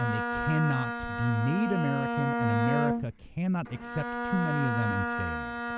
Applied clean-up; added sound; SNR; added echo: none; Bowed string instrument; 1 dB; none.